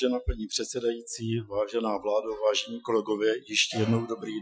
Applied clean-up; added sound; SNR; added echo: classical method Wiener filter.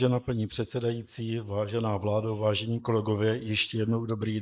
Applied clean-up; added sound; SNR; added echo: neural mask model Resemble Enhance denoiser.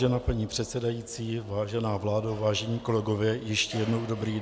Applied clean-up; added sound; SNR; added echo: none; none; none; none.